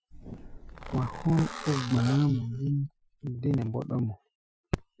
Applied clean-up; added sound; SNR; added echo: classical method Wiener filter.